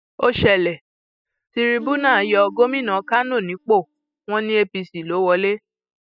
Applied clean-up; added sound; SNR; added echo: classical method spectral subtraction.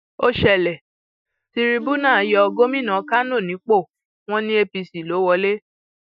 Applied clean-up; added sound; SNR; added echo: classical method Wiener filter.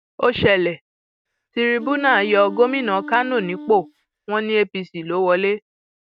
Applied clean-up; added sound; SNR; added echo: neural mask model RNNoise.